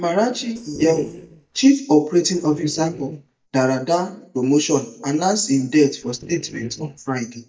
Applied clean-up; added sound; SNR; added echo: neural mask model DeepFilterNet 3.